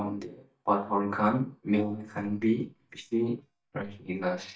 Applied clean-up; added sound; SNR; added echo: neural mask model DeepFilterNet 3.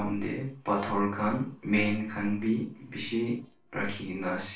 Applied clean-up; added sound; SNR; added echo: neural separator model SepFormer DNS4.